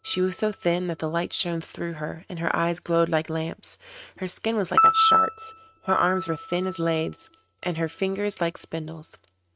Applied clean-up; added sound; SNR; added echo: neural mask model RNNoise.